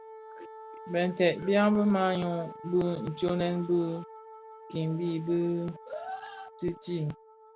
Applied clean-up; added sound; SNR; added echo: none; Wind instrument, woodwind instrument; 17 dB; none.